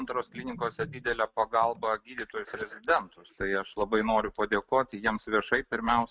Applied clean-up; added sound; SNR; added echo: neural mask model RNNoise.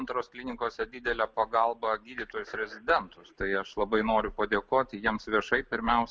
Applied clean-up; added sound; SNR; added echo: none; none; none; none.